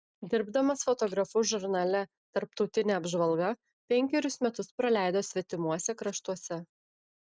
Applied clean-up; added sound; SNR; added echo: none; none; none; none.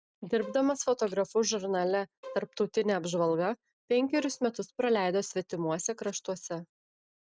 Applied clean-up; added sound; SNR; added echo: none; Bowed string instrument; 20 dB; none.